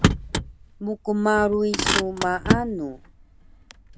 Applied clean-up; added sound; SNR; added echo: none; Motor vehicle (road); 0 dB; none.